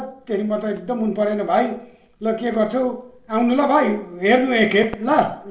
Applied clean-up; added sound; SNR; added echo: neural separator model SepFormer DNS4.